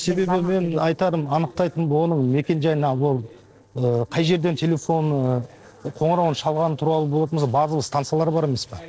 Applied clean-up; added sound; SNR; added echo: neural separator model SepFormer DNS4.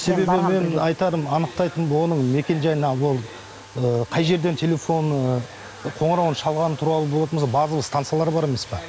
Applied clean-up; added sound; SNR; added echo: none; Domestic sounds, home sounds; 19 dB; none.